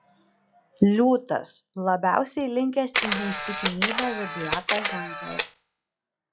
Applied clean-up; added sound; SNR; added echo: classical method log-MMSE.